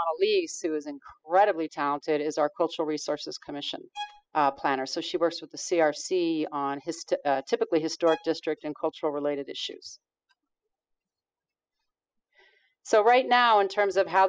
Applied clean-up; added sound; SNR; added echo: classical method spectral subtraction.